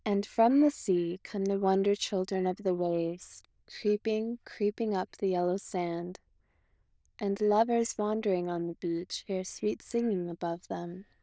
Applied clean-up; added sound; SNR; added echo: neural diffusion model UNIVERSE++.